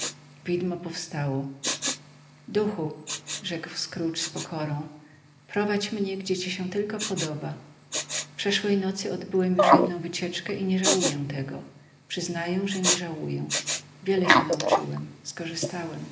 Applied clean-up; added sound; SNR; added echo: none; Respiratory sounds; 0 dB; reverberation time 0.8 s.